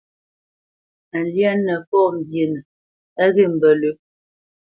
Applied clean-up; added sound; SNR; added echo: none; none; none; none.